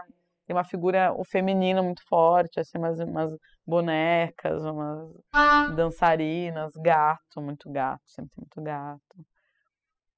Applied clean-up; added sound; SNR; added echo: classical method spectral subtraction.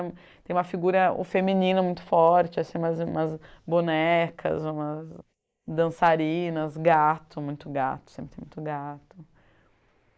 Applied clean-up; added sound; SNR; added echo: neural mask model Resemble Enhance denoiser.